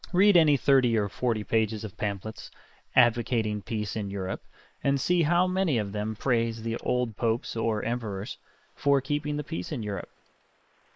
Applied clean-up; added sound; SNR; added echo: neural mask model Resemble Enhance denoiser.